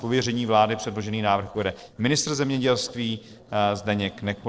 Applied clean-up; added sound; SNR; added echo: neural separator model SepFormer DNS4.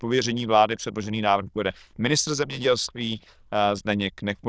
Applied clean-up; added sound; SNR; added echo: neural diffusion model UNIVERSE++.